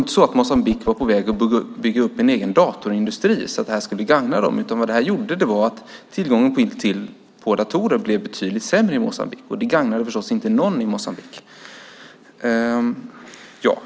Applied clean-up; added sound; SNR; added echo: none; Whoosh, swoosh, swish; 18 dB; none.